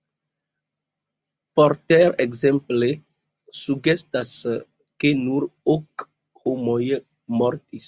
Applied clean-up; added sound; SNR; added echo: none; none; none; none.